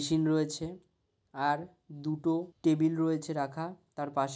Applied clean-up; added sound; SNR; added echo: none; none; none; none.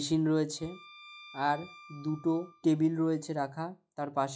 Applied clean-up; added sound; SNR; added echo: classical method log-MMSE.